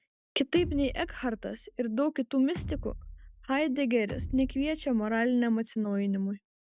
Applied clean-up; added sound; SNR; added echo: none; Bass drum; 12 dB; none.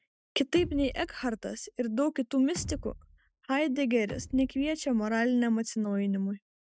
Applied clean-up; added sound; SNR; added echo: neural mask model RNNoise.